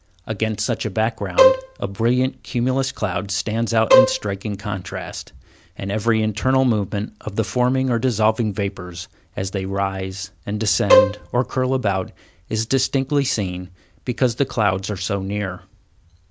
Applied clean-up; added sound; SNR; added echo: none; Bowed string instrument; -3 dB; none.